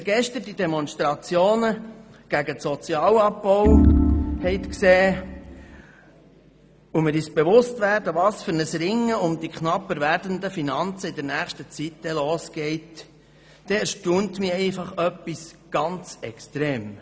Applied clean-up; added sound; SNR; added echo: none; Organ; -3 dB; none.